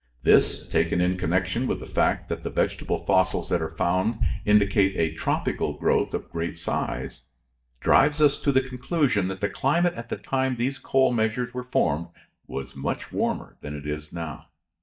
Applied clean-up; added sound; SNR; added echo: neural mask model DeepFilterNet 3.